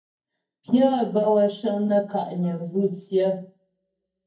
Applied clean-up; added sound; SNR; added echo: neural mask model DeepFilterNet 3.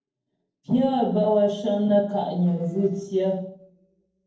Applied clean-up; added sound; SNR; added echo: neural separator model SepFormer DNS4.